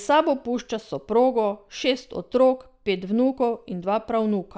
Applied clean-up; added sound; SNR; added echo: none; none; none; none.